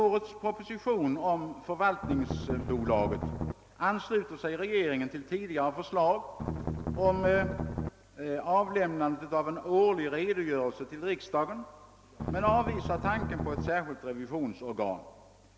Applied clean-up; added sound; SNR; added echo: none; Strum; 4 dB; none.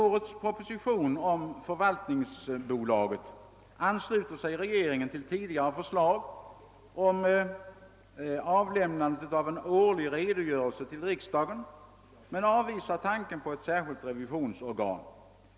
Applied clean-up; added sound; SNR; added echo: none; none; none; none.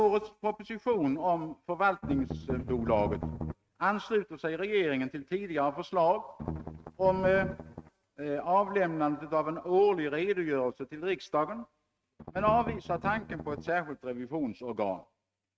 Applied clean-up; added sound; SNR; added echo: neural mask model RNNoise.